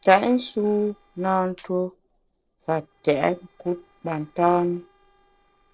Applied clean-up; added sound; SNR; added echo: neural separator model SepFormer DNS4.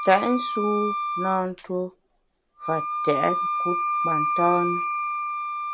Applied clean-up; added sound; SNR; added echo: none; Wind instrument, woodwind instrument; 1 dB; none.